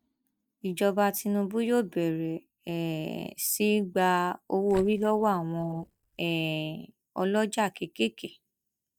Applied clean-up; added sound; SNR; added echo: neural mask model DeepFilterNet 3.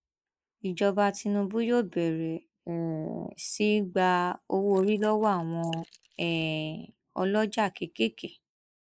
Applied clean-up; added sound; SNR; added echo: neural mask model Resemble Enhance denoiser.